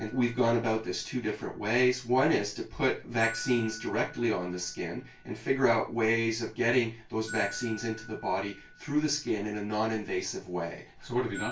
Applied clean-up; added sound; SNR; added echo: none; Glockenspiel; 18 dB; reverberation time 0.2 s.